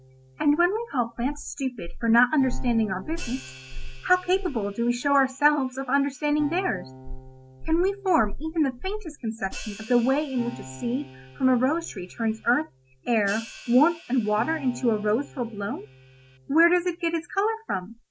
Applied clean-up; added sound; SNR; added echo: none; Hi-hat + Acoustic guitar; 19 dB; none.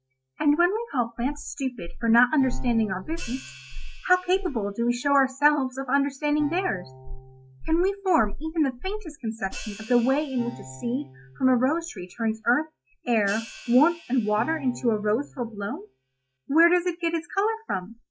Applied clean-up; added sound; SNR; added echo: classical method log-MMSE.